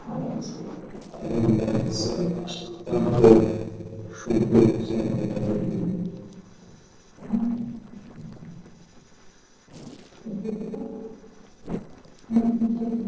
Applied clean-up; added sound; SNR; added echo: neural separator model SepFormer DNS4.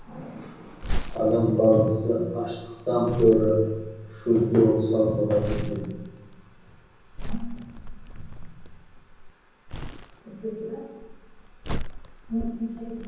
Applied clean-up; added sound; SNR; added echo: none; Crumpling, crinkling; 9 dB; reverberation time 1.1 s.